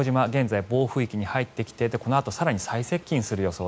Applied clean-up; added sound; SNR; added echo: none; none; none; none.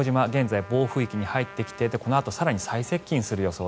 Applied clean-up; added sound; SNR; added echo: none; Trumpet; 20 dB; none.